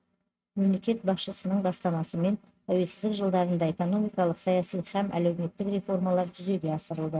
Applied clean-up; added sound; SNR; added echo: neural mask model RNNoise.